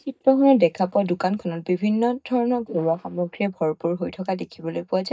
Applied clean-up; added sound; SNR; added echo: neural mask model DeepFilterNet 3.